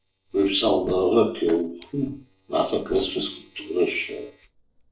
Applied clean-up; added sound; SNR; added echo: neural separator model SepFormer DNS4.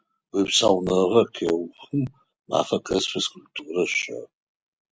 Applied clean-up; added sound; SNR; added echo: none; none; none; none.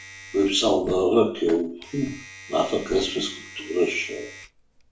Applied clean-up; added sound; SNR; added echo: none; Domestic sounds, home sounds; 19 dB; reverberation time 0.4 s.